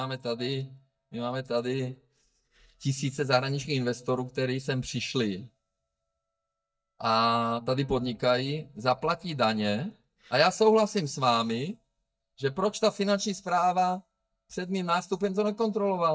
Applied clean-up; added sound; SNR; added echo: neural mask model DeepFilterNet 3.